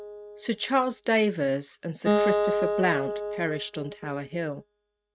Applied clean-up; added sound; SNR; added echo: neural mask model RNNoise.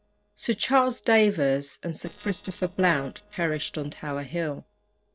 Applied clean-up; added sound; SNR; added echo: neural separator model SepFormer DNS4.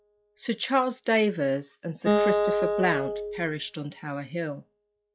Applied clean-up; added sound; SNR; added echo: classical method log-MMSE.